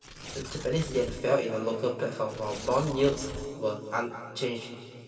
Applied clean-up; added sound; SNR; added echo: none; Tearing; 12 dB; reverberation time 2.6 s.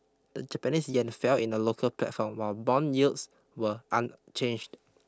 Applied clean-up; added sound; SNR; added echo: none; none; none; none.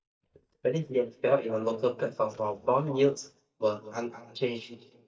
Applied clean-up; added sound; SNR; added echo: neural mask model DeepFilterNet 3.